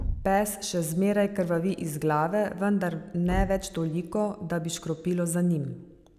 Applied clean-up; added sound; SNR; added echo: none; Thump, thud; 12 dB; none.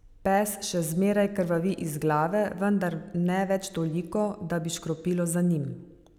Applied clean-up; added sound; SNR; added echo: none; none; none; none.